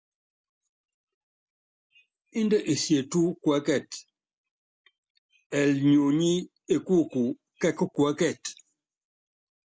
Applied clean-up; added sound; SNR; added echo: none; none; none; none.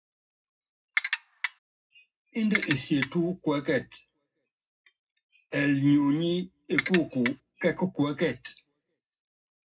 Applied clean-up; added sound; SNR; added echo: none; Ratchet, pawl; -5 dB; reverberation time 0.3 s.